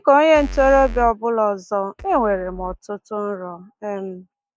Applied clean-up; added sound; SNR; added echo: neural mask model DeepFilterNet 3.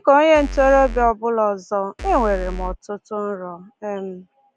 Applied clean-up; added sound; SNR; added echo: none; Bass drum / Keyboard (musical); 8 dB; none.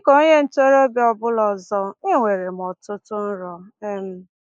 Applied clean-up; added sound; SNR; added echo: neural mask model Resemble Enhance denoiser.